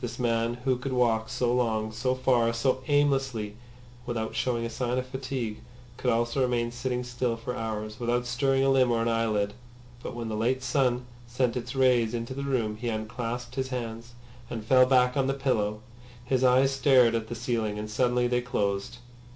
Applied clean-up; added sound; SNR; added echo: none; none; none; none.